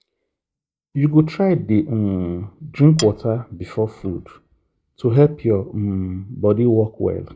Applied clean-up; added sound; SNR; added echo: neural mask model DeepFilterNet 3.